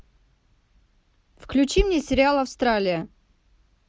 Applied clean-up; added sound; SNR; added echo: none; none; none; none.